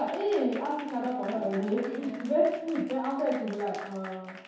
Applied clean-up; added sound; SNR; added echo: none; Applause / Crowd; 17 dB; reverberation time 0.8 s.